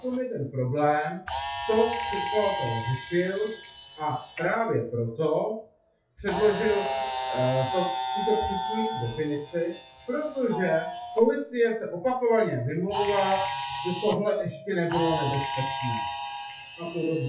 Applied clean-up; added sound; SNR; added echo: classical method WPE with log-MMSE.